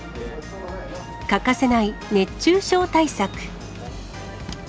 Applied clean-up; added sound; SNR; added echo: none; Whoosh, swoosh, swish; 16 dB; none.